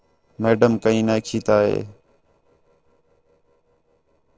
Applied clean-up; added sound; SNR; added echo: neural separator model SepFormer DNS4.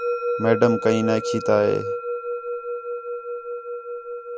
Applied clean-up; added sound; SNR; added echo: none; Musical instrument; 2 dB; none.